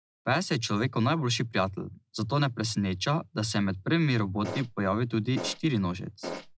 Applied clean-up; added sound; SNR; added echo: none; Fart; 9 dB; none.